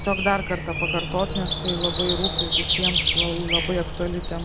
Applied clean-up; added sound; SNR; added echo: none; Breathing; -5 dB; none.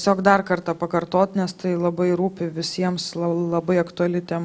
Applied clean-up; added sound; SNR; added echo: none; none; none; none.